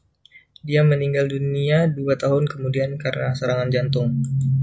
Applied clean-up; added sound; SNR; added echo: none; none; none; none.